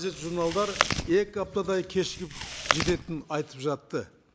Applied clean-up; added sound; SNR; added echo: none; Chewing, mastication; 2 dB; none.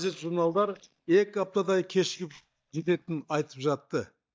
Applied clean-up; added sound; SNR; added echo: neural mask model DeepFilterNet 3.